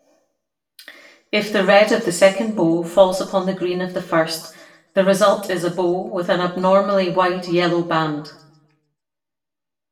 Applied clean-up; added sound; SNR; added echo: none; none; none; reverberation time 0.6 s.